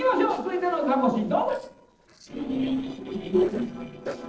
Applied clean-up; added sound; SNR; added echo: neural separator model SepFormer DNS4.